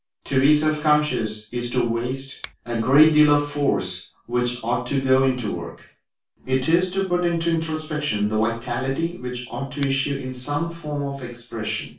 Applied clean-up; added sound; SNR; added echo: none; Finger snapping; 19 dB; reverberation time 0.3 s.